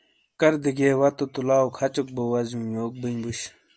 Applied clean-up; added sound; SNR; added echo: none; none; none; none.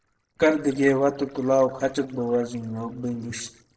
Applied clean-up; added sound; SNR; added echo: neural separator model SepFormer DNS4.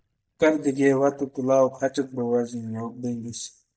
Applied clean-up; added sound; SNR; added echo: neural mask model DeepFilterNet 3.